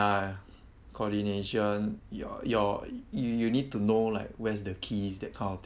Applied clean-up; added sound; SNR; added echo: none; none; none; none.